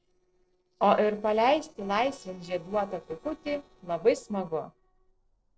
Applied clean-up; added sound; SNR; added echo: neural separator model SepFormer DNS4.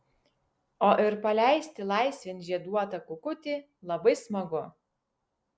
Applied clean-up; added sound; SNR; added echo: none; none; none; none.